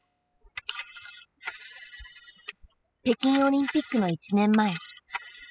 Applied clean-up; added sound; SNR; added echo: classical method spectral subtraction.